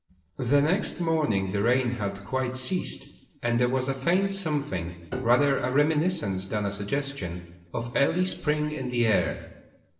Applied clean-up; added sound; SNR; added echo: neural separator model SepFormer DNS4.